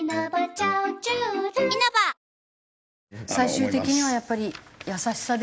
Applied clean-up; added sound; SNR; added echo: none; none; none; none.